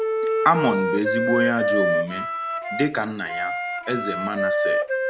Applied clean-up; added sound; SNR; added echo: none; Wind instrument, woodwind instrument; -2 dB; none.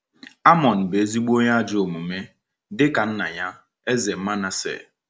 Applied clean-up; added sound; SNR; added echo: none; none; none; none.